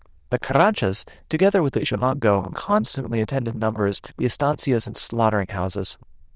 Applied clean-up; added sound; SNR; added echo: neural diffusion model UNIVERSE++.